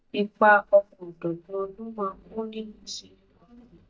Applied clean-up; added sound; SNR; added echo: neural mask model DeepFilterNet 3.